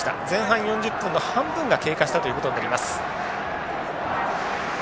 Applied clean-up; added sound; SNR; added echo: none; none; none; none.